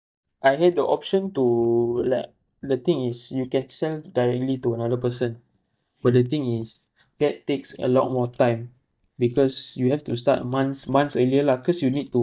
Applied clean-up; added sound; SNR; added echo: neural mask model DeepFilterNet 3.